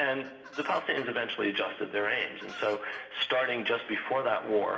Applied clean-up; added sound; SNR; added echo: none; Chicken, rooster; 17 dB; reverberation time 1.7 s.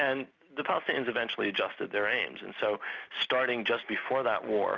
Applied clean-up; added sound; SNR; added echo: none; none; none; none.